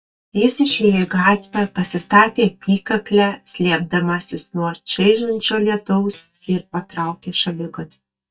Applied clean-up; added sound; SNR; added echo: neural mask model DeepFilterNet 3.